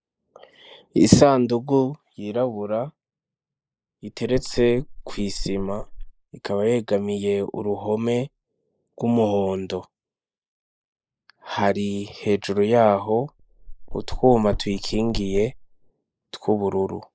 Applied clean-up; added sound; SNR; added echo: neural mask model Resemble Enhance denoiser.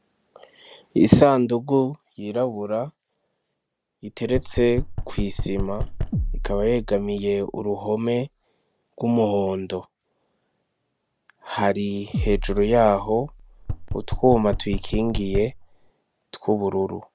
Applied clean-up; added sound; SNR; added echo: none; Knock + Bass drum; 5 dB; none.